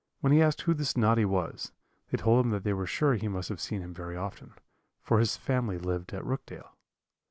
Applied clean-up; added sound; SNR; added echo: none; none; none; none.